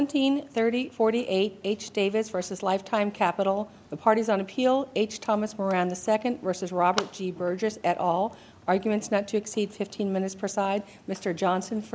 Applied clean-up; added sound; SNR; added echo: none; none; none; none.